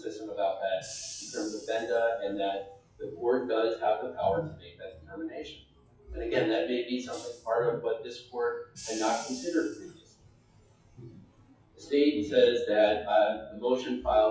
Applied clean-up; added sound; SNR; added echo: classical method WPE with log-MMSE.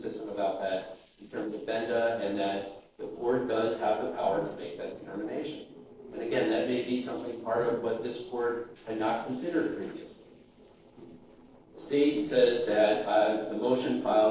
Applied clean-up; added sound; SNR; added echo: neural separator model SepFormer DNS4.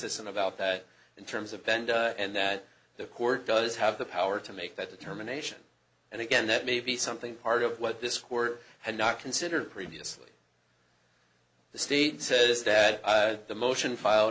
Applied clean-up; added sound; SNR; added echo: none; none; none; none.